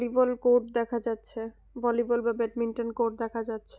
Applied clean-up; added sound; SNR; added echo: none; none; none; none.